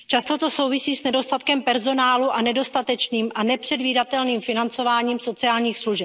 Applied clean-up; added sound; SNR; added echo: none; none; none; none.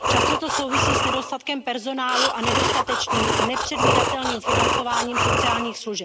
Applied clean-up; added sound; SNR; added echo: none; Breathing; -5 dB; none.